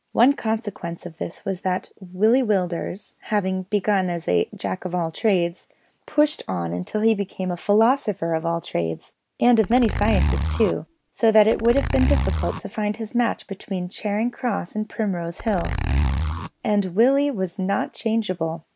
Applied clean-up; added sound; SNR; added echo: none; Zipper (clothing); 2 dB; none.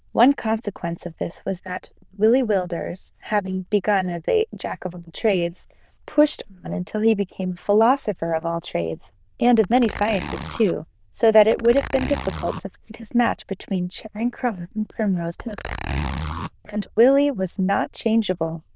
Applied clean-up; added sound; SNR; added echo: neural diffusion model UNIVERSE++.